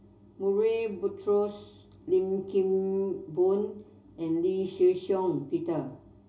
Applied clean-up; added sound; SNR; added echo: none; none; none; reverberation time 0.2 s.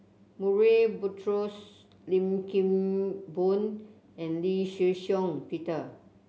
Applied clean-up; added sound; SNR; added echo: none; none; none; none.